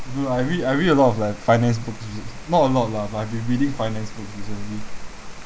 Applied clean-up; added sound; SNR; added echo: none; Rain; 19 dB; none.